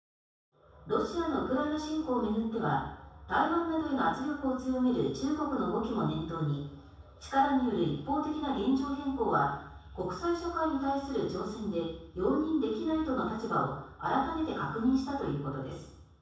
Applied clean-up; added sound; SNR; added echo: none; none; none; reverberation time 0.7 s.